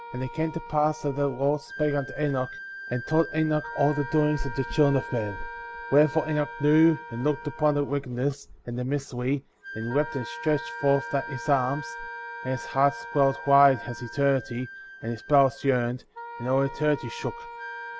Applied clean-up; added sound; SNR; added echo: none; Wind instrument, woodwind instrument + Wind instrument, woodwind instrument; 13 dB; none.